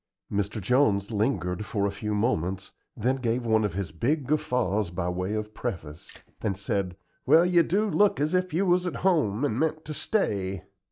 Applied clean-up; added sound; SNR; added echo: neural mask model DeepFilterNet 3.